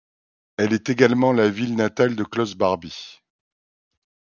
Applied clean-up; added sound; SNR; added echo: none; none; none; none.